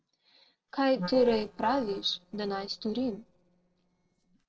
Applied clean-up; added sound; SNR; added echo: neural separator model SepFormer DNS4.